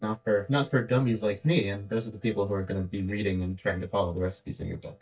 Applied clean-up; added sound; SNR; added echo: neural mask model DeepFilterNet 3.